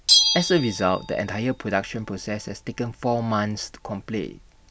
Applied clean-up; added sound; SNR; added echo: none; Bell; 2 dB; none.